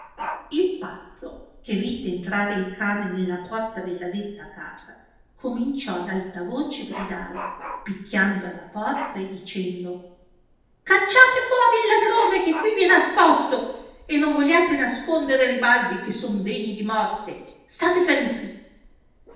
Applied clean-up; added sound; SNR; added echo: none; Dog; 18 dB; reverberation time 0.9 s.